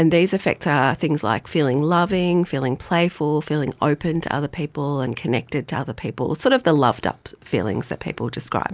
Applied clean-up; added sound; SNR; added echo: none; none; none; none.